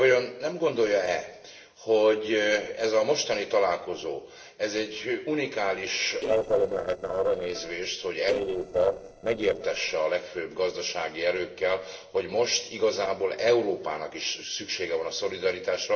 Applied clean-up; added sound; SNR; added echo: neural separator model SepFormer DNS4.